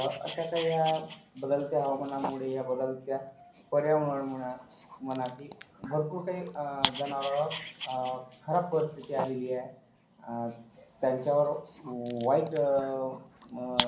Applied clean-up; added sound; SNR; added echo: none; Dog; 9 dB; reverberation time 0.6 s.